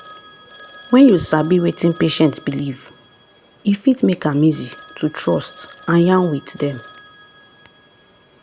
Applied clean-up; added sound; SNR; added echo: none; Telephone; 19 dB; none.